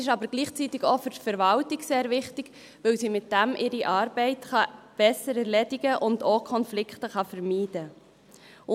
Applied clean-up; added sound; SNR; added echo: none; none; none; none.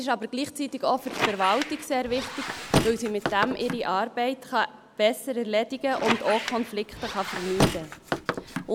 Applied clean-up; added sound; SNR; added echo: none; Squeak; 3 dB; none.